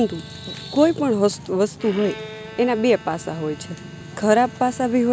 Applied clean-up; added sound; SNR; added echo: none; Bowed string instrument; 20 dB; none.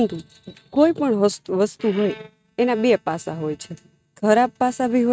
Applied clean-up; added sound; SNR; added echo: neural mask model RNNoise.